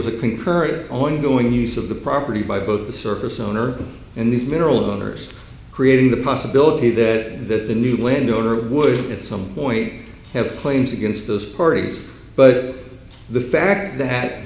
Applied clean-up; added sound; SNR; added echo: none; none; none; none.